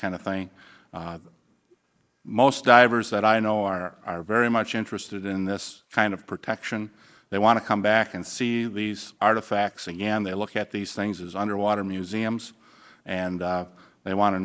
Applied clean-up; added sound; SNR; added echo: neural mask model Resemble Enhance denoiser.